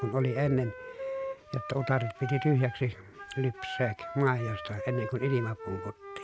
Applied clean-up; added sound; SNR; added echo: none; Wind instrument, woodwind instrument; 10 dB; none.